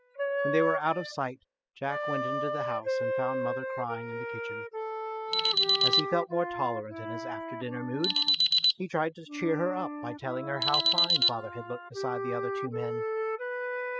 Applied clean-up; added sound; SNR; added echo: classical method spectral subtraction.